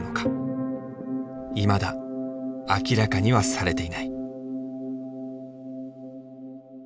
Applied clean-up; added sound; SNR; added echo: none; none; none; none.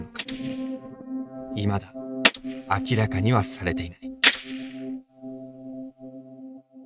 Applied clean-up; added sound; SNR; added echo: neural mask model RNNoise.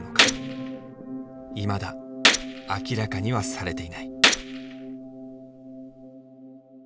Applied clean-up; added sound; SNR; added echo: none; Gunshot, gunfire; -4 dB; none.